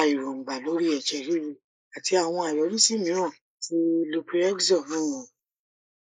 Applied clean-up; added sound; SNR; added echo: neural mask model Resemble Enhance denoiser.